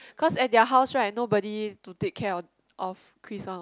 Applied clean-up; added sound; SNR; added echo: none; none; none; none.